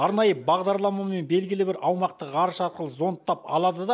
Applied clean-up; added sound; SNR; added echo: none; none; none; none.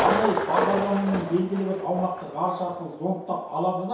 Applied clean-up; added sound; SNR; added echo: none; Thunder; 4 dB; reverberation time 0.7 s.